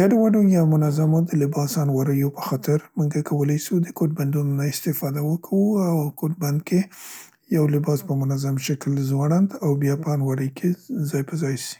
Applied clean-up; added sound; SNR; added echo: none; none; none; none.